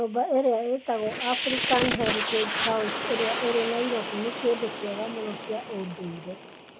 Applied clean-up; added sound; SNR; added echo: none; Fire; 3 dB; none.